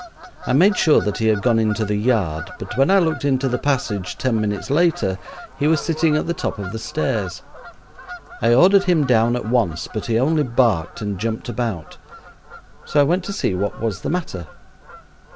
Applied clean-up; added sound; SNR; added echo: none; Bird vocalization, bird call, bird song / Fowl; 17 dB; none.